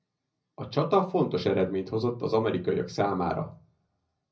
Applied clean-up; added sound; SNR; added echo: none; none; none; reverberation time 0.4 s.